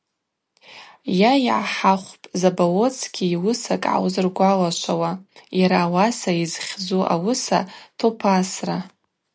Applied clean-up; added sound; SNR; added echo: none; none; none; none.